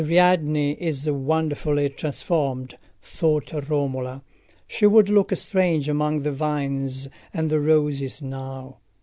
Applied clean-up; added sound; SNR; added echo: none; none; none; none.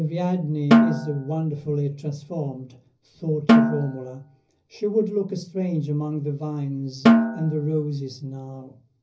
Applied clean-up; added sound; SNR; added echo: none; Snare drum; -5 dB; reverberation time 0.5 s.